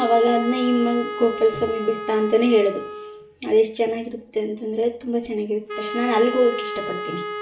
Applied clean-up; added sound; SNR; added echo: none; Wind instrument, woodwind instrument; 10 dB; reverberation time 0.4 s.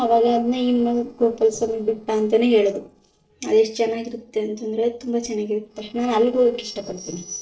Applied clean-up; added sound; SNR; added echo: neural separator model SepFormer DNS4.